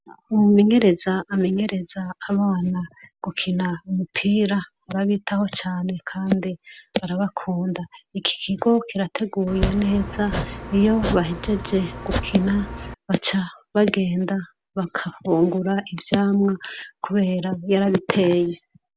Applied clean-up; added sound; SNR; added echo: none; Domestic sounds, home sounds; 6 dB; none.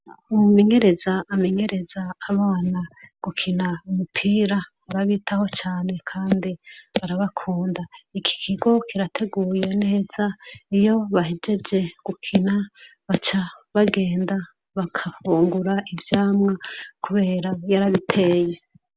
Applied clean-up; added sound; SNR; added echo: none; none; none; none.